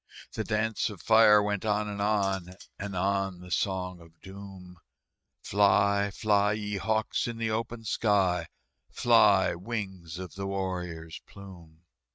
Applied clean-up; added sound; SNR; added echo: neural mask model RNNoise.